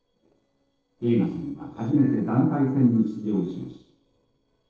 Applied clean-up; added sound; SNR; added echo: neural separator model SepFormer DNS4.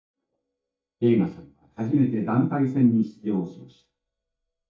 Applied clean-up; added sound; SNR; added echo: neural mask model DeepFilterNet 3.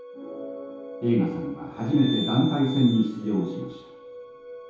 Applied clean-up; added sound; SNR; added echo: none; Glass; 14 dB; reverberation time 0.8 s.